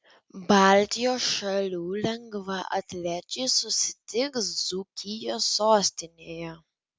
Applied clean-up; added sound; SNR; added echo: none; none; none; none.